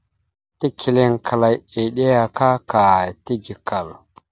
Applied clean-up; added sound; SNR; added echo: none; none; none; none.